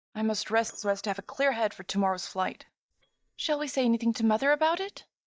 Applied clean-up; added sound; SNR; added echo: neural mask model DeepFilterNet 3.